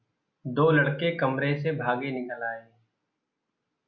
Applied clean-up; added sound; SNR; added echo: none; none; none; none.